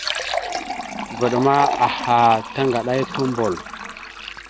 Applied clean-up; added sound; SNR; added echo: none; Fill (with liquid); 7 dB; none.